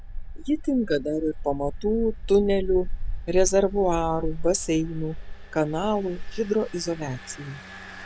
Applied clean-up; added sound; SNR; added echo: none; Engine; 6 dB; none.